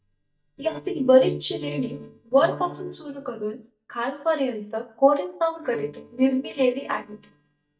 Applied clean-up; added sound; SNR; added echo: neural mask model DeepFilterNet 3.